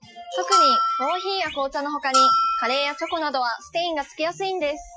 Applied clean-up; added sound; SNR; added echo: classical method Wiener filter.